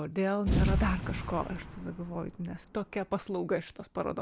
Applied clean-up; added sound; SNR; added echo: none; Boom; 1 dB; none.